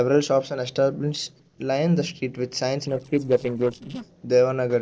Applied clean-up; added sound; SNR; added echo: neural separator model SepFormer DNS4.